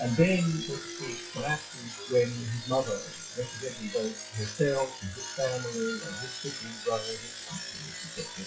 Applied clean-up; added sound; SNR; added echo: classical method WPE with log-MMSE.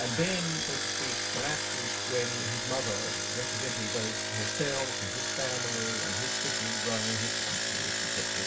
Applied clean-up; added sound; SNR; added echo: none; Engine; -5 dB; reverberation time 0.2 s.